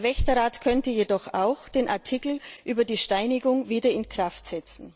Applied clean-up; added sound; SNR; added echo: none; none; none; none.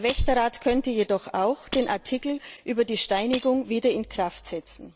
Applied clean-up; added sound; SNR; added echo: none; Shatter; 18 dB; none.